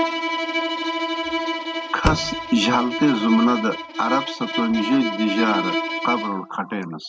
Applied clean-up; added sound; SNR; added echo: none; Bowed string instrument + Slam; 3 dB; none.